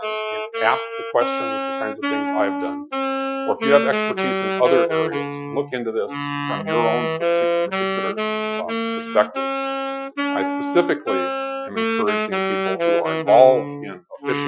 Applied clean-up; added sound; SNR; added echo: classical method Wiener filter.